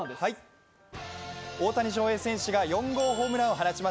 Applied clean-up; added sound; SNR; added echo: none; none; none; none.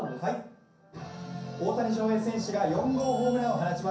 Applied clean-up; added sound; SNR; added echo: none; none; none; reverberation time 0.6 s.